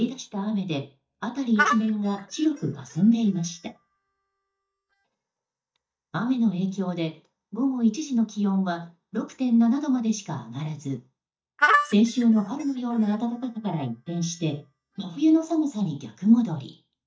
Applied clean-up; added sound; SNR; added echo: neural mask model DeepFilterNet 3.